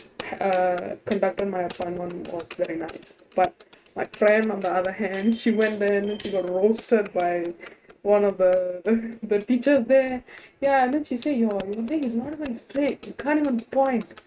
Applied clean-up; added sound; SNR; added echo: neural mask model RNNoise.